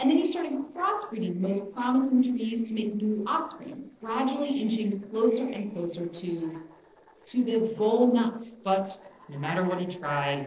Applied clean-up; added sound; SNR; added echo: neural separator model SepFormer DNS4.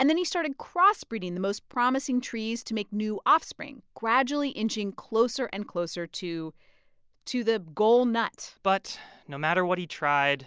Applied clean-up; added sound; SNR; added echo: none; none; none; none.